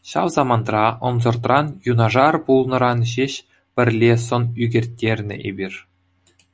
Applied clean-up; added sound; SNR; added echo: none; none; none; none.